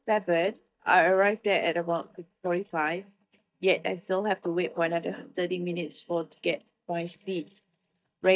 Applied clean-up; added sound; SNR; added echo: neural mask model DeepFilterNet 3.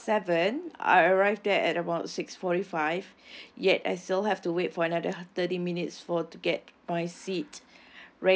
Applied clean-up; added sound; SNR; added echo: none; none; none; none.